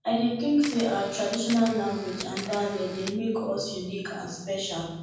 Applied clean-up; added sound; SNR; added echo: none; Camera; 13 dB; reverberation time 1.2 s.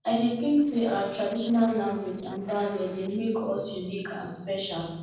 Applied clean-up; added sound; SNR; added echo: neural separator model SepFormer DNS4.